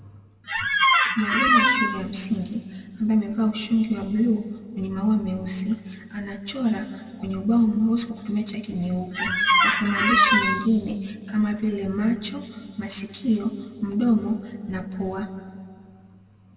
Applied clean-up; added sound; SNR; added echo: none; Squeak; -5 dB; reverberation time 2.0 s.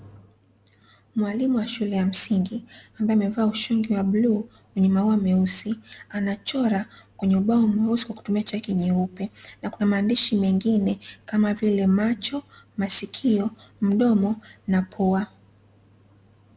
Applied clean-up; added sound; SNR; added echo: none; none; none; none.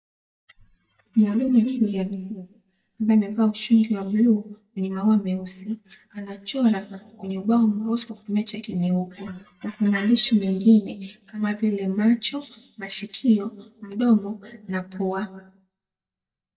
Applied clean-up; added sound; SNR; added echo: neural mask model DeepFilterNet 3.